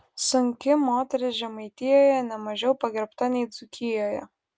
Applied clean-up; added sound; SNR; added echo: none; none; none; none.